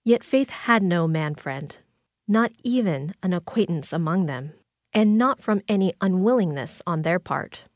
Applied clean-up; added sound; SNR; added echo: none; none; none; none.